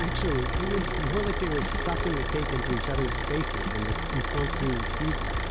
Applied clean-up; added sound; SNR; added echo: none; Idling / Car; 0 dB; none.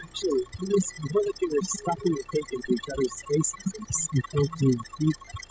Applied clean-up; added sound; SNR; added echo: classical method spectral subtraction.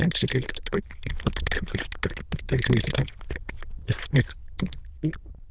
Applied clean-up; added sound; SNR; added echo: neural diffusion model UNIVERSE++.